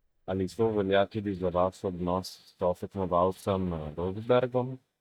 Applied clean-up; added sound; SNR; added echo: neural mask model DeepFilterNet 3.